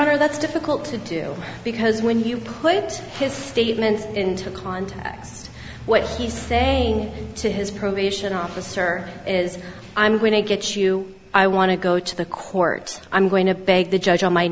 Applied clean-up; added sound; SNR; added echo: none; none; none; none.